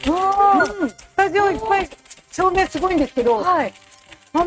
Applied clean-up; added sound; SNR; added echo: neural mask model RNNoise.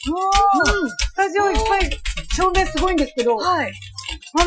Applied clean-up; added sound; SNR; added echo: classical method Wiener filter.